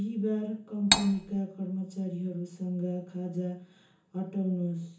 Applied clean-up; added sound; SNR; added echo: none; Cutlery, silverware; -5 dB; reverberation time 0.7 s.